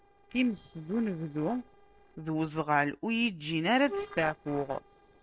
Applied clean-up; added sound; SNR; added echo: neural separator model SepFormer DNS4.